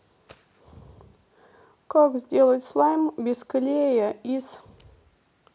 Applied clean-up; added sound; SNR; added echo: none; none; none; none.